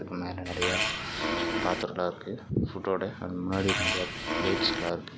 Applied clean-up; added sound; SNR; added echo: none; Fart; -2 dB; none.